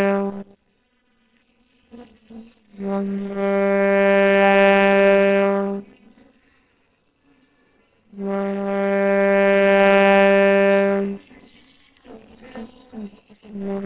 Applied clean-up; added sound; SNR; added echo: neural separator model SepFormer WHAMR!.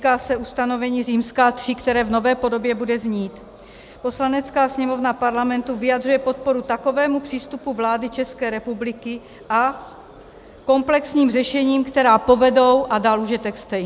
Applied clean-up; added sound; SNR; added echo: none; none; none; none.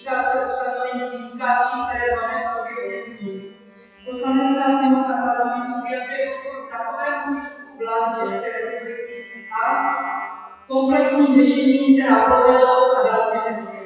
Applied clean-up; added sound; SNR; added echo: classical method WPE with log-MMSE.